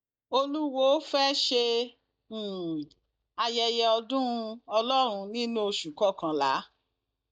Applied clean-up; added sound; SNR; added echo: neural mask model DeepFilterNet 3.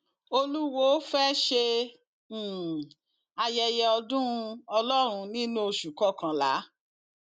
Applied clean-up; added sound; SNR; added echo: none; none; none; none.